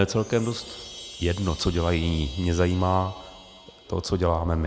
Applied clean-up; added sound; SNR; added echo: none; Chime; 19 dB; none.